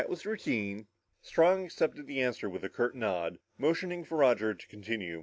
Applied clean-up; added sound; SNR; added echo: none; none; none; none.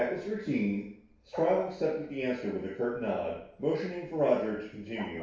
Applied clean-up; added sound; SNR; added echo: none; Bark; 19 dB; reverberation time 0.6 s.